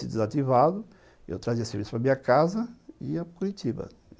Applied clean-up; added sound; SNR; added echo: none; none; none; none.